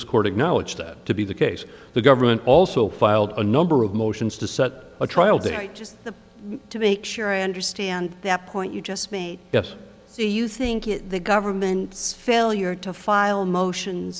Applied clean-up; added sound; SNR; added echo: none; none; none; none.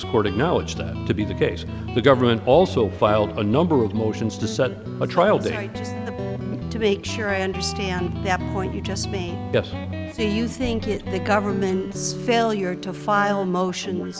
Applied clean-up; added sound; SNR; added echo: none; Guitar; 7 dB; none.